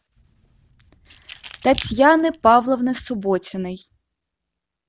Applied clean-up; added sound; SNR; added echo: none; Keys jangling; 15 dB; none.